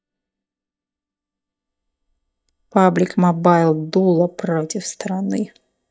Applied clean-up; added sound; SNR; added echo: neural mask model DeepFilterNet 3.